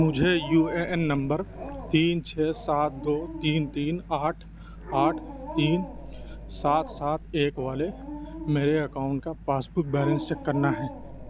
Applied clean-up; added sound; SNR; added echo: none; Dog; 10 dB; none.